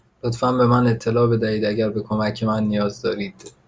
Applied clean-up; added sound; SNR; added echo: none; none; none; none.